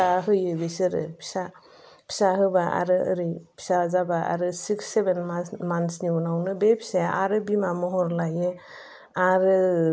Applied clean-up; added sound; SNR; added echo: none; none; none; none.